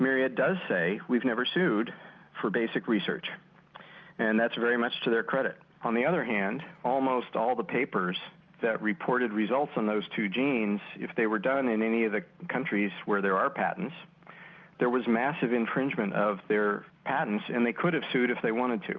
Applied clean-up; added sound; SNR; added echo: none; none; none; none.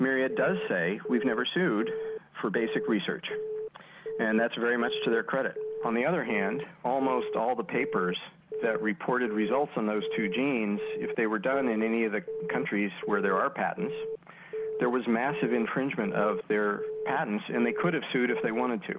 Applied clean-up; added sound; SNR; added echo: none; Alarm / Keyboard (musical); 7 dB; none.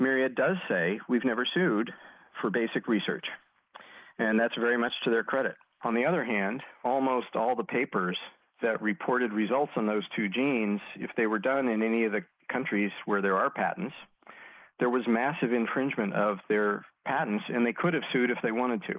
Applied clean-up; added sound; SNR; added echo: neural mask model Resemble Enhance denoiser.